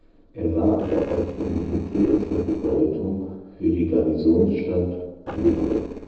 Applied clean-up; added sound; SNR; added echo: neural separator model SepFormer DNS4.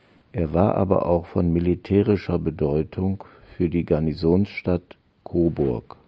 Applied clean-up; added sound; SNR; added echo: none; none; none; none.